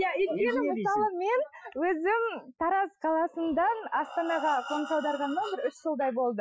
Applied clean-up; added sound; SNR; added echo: classical method Wiener filter.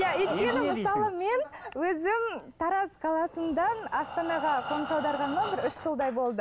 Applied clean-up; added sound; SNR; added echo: none; Breathing; 11 dB; none.